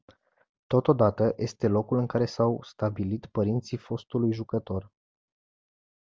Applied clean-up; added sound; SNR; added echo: none; none; none; none.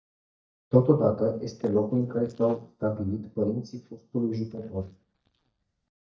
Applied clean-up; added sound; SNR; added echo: neural mask model DeepFilterNet 3.